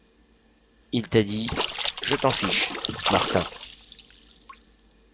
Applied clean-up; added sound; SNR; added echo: none; Splash, splatter; 3 dB; none.